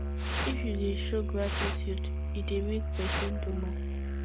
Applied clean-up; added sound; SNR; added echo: none; Musical instrument + Fire; -5 dB; none.